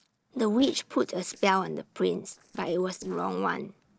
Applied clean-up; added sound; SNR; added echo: neural separator model SepFormer DNS4.